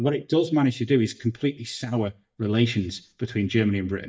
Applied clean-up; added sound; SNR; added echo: neural mask model DeepFilterNet 3.